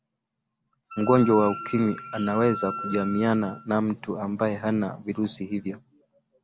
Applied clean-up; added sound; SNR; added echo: none; Wind instrument, woodwind instrument; 11 dB; none.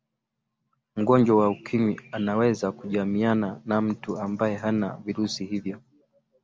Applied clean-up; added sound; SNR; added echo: none; none; none; none.